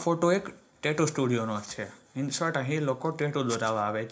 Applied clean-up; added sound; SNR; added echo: none; none; none; reverberation time 0.4 s.